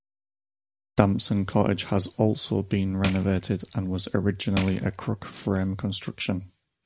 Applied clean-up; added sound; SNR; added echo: none; Crushing; 6 dB; none.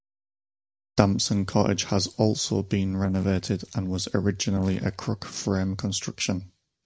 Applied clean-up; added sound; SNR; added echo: neural separator model SepFormer DNS4.